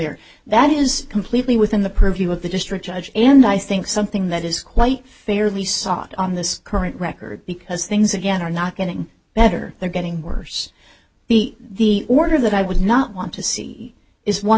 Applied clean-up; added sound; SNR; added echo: none; none; none; none.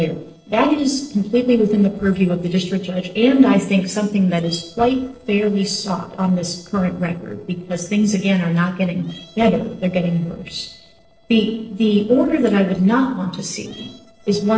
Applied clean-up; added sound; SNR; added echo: neural separator model SepFormer DNS4.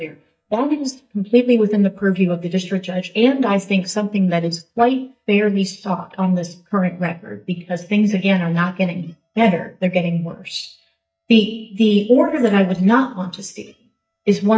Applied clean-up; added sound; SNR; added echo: neural mask model DeepFilterNet 3.